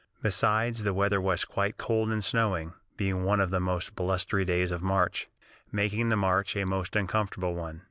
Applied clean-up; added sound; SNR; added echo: none; none; none; none.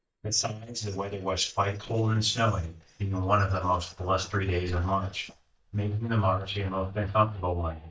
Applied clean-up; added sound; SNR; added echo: neural mask model DeepFilterNet 3.